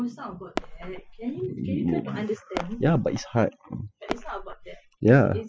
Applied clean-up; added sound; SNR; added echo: classical method spectral subtraction.